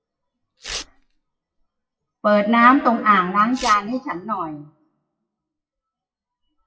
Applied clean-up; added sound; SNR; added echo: classical method WPE with log-MMSE.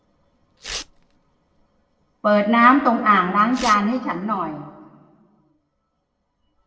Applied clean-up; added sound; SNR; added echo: none; Tearing; 16 dB; reverberation time 1.3 s.